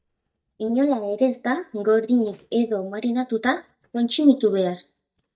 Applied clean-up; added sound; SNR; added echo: neural mask model DeepFilterNet 3.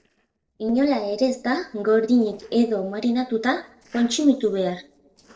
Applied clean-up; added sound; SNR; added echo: neural separator model SepFormer DNS4.